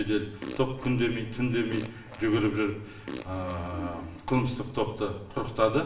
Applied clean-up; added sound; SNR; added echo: none; Fart; 14 dB; reverberation time 0.9 s.